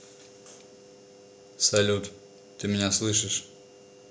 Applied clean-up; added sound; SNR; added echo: none; none; none; none.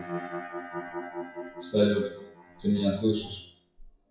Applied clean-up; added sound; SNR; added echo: classical method WPE with log-MMSE.